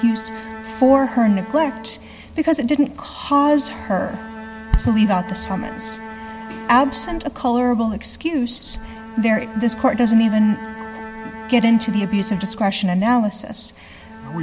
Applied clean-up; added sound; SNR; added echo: none; Bowed string instrument; 15 dB; none.